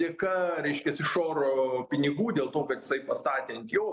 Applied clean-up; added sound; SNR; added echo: none; none; none; none.